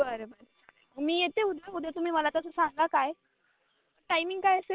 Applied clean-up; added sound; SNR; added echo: neural separator model SepFormer WHAM!.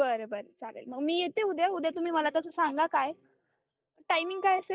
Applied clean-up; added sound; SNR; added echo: neural mask model DeepFilterNet 3.